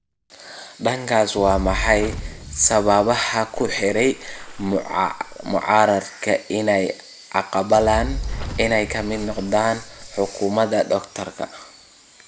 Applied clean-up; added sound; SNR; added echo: none; Fire + Water / Splash, splatter; 12 dB; none.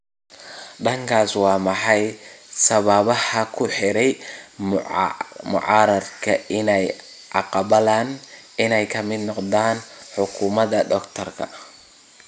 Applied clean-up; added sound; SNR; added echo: none; none; none; none.